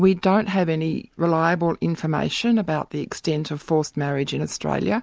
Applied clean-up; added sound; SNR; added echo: none; none; none; none.